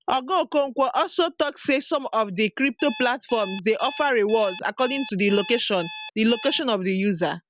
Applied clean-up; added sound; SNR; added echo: none; Alarm; 14 dB; none.